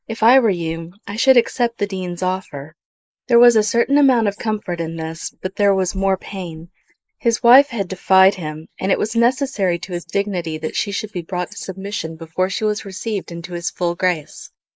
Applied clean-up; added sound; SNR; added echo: neural mask model Resemble Enhance denoiser.